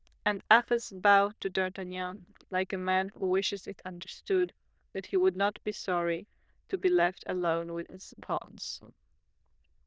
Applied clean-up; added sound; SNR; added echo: neural diffusion model UNIVERSE++.